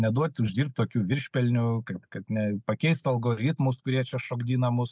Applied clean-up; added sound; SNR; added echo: none; none; none; none.